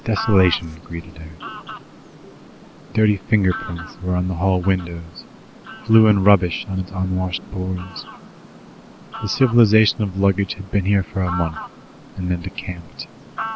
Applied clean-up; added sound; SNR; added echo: none; Fowl; 15 dB; none.